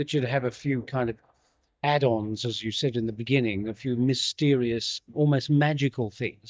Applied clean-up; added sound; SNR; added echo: neural mask model DeepFilterNet 3.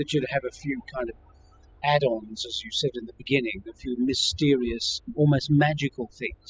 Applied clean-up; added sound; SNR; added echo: classical method spectral subtraction.